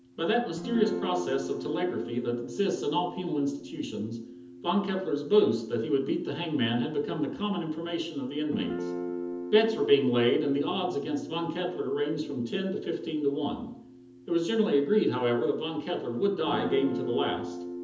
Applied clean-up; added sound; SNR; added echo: none; Guitar; 11 dB; reverberation time 0.7 s.